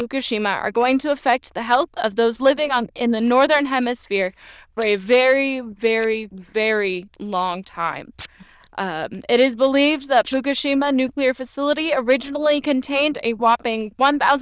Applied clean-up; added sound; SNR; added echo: neural diffusion model UNIVERSE++.